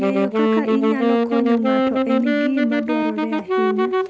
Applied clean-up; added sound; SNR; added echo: none; Wind instrument, woodwind instrument; -4 dB; none.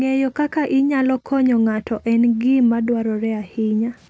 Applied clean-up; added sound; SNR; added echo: none; none; none; none.